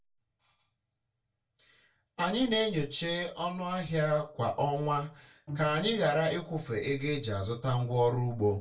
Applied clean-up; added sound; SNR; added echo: none; Bowed string instrument; 17 dB; reverberation time 0.2 s.